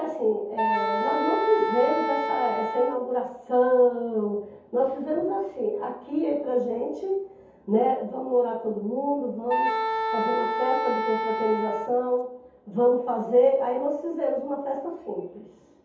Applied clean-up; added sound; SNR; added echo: none; Wind instrument, woodwind instrument; 2 dB; reverberation time 0.7 s.